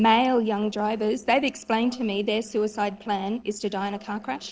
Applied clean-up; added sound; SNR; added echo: neural separator model SepFormer DNS4.